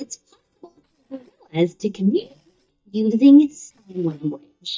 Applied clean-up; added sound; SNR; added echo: neural mask model DeepFilterNet 3.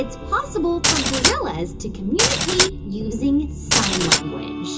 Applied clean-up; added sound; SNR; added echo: none; Glass; -2 dB; reverberation time 0.2 s.